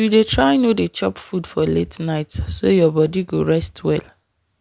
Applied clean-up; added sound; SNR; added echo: none; none; none; none.